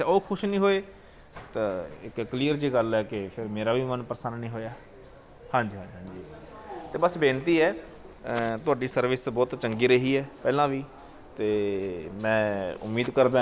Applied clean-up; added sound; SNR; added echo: none; none; none; none.